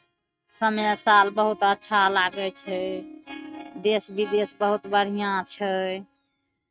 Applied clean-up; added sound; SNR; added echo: neural mask model RNNoise.